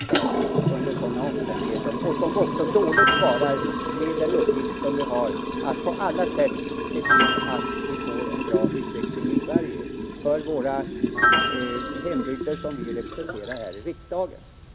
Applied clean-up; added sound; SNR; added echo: none; Liquid + Piano; -3 dB; none.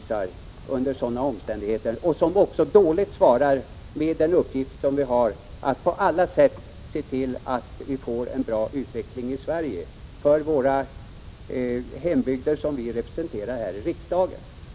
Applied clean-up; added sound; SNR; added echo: none; none; none; none.